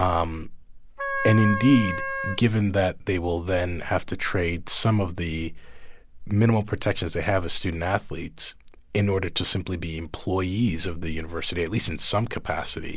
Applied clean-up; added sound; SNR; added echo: none; Wind instrument, woodwind instrument; 5 dB; none.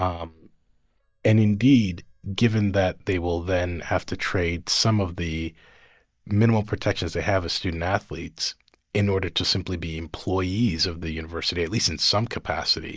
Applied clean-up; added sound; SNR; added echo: neural mask model DeepFilterNet 3.